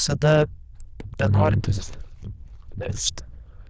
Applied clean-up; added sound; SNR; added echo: neural diffusion model UNIVERSE++.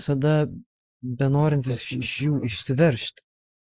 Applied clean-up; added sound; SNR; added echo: neural mask model Resemble Enhance denoiser.